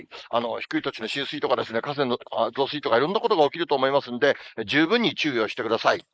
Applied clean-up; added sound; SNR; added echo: neural mask model Resemble Enhance denoiser.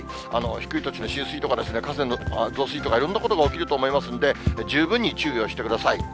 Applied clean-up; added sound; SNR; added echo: none; Walk, footsteps; 12 dB; none.